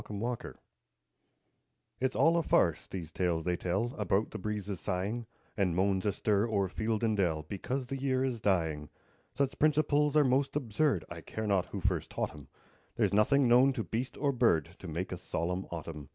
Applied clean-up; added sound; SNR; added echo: none; none; none; none.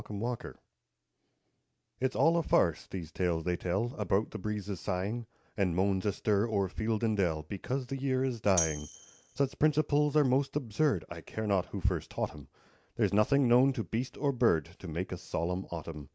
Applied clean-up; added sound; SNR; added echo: none; Tambourine; 8 dB; none.